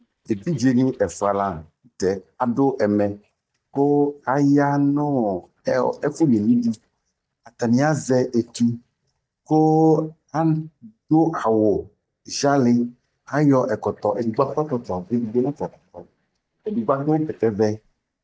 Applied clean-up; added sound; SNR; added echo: neural mask model DeepFilterNet 3.